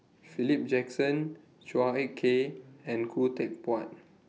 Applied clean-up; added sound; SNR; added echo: none; none; none; none.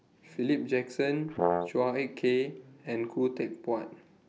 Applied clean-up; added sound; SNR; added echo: none; Brass instrument; -1 dB; none.